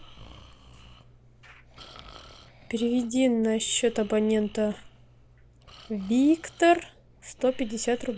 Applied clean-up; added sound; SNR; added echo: none; Breathing; 20 dB; none.